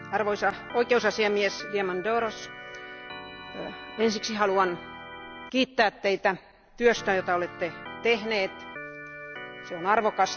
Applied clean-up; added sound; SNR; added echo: none; Organ; 14 dB; none.